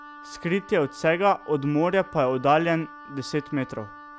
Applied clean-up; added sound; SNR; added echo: none; Wind instrument, woodwind instrument; 19 dB; none.